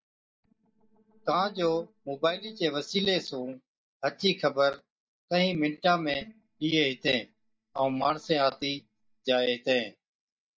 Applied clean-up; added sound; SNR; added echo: neural mask model DeepFilterNet 3.